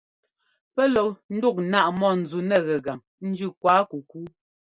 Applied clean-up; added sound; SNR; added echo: none; none; none; none.